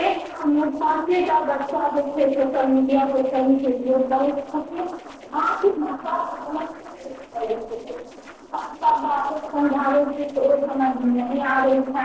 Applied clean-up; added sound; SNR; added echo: neural separator model SepFormer DNS4.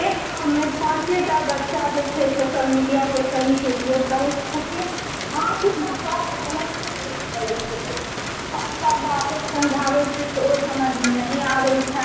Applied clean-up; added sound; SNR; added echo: none; Rain; 6 dB; reverberation time 1.1 s.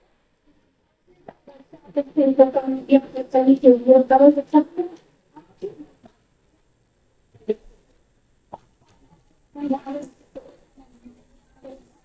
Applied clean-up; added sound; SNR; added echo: neural mask model DeepFilterNet 3.